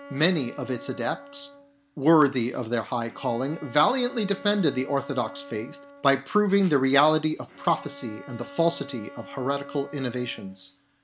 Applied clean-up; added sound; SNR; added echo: none; Bowed string instrument; 19 dB; none.